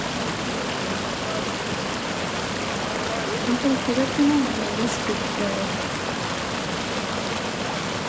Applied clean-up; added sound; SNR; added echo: none; Stream; -3 dB; none.